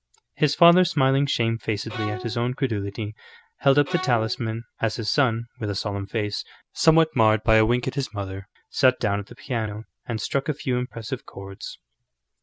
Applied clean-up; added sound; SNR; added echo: none; Bowed string instrument; 11 dB; none.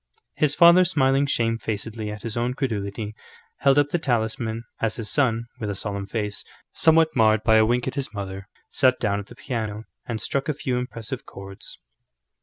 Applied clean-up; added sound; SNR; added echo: none; none; none; none.